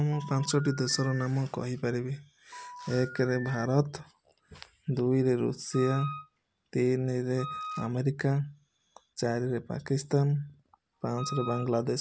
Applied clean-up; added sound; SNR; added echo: none; Telephone + Wind instrument, woodwind instrument; 12 dB; none.